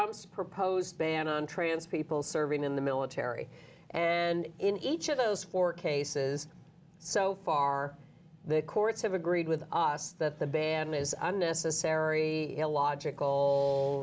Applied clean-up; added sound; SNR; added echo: none; none; none; none.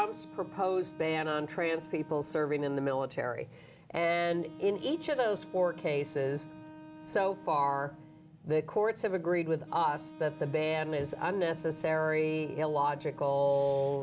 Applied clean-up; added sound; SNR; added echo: none; Wind instrument, woodwind instrument; 19 dB; none.